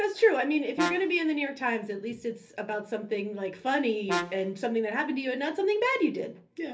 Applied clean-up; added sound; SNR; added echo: none; Brass instrument; 9 dB; reverberation time 0.3 s.